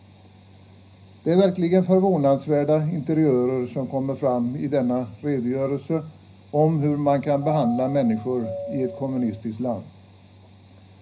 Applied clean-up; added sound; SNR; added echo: none; Doorbell; 11 dB; reverberation time 0.4 s.